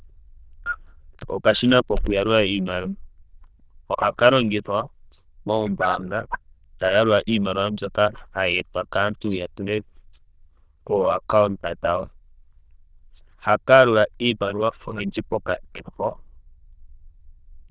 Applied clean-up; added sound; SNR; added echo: neural diffusion model UNIVERSE++.